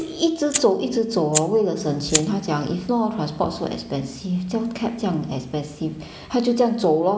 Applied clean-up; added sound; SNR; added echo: none; Fire; 11 dB; none.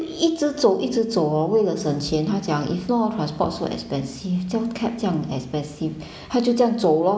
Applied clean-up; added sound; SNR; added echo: none; none; none; none.